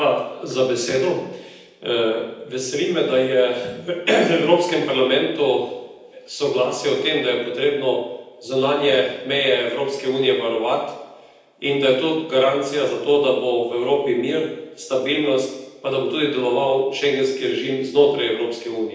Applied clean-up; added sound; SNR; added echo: none; none; none; reverberation time 0.9 s.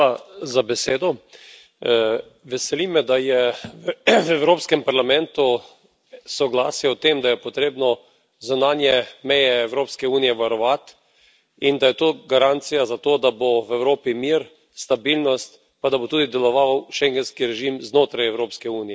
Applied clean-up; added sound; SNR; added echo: none; none; none; none.